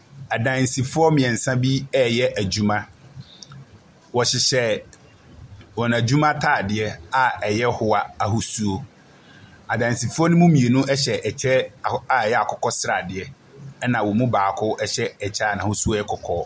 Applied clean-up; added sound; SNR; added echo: none; none; none; none.